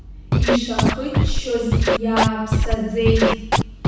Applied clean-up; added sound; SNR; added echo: none; Scratching (performance technique); -4 dB; reverberation time 1.1 s.